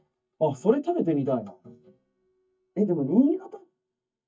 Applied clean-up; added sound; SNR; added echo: neural mask model DeepFilterNet 3.